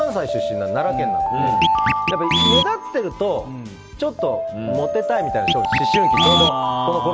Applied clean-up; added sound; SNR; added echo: none; Scratching (performance technique) + Alarm; -3 dB; none.